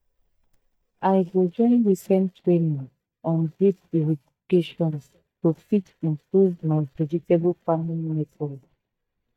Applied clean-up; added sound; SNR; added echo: neural mask model DeepFilterNet 3.